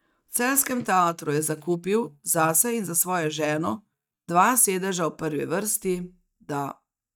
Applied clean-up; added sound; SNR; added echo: neural mask model DeepFilterNet 3.